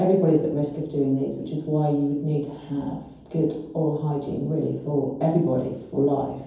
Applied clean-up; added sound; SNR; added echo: none; none; none; reverberation time 0.9 s.